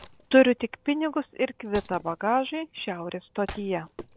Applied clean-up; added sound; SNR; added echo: none; Wood; 19 dB; none.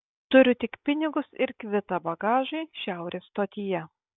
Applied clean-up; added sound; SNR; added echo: none; none; none; none.